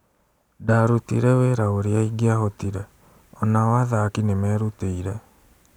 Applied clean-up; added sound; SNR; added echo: none; none; none; none.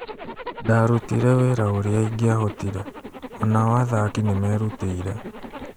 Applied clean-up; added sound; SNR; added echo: none; Zipper (clothing); 14 dB; none.